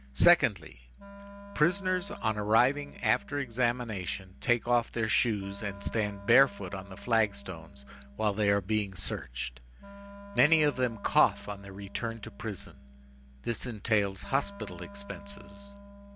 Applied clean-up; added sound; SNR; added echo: none; Wind instrument, woodwind instrument; 18 dB; none.